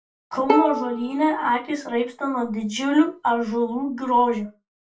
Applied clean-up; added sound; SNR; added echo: none; Bowed string instrument; 6 dB; reverberation time 0.2 s.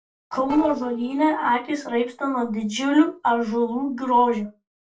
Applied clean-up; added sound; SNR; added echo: neural separator model SepFormer DNS4.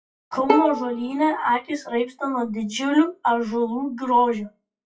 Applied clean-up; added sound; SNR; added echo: classical method WPE with log-MMSE.